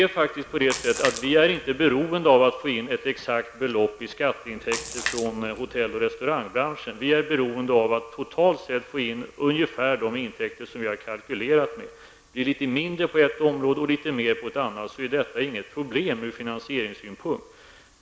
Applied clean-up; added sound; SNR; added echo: none; Splash, splatter; 10 dB; none.